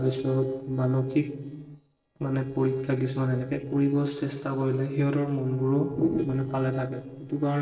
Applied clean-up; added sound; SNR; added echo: neural separator model SepFormer DNS4.